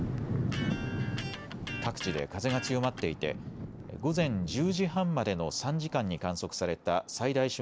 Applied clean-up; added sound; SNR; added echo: none; Electric guitar; 11 dB; none.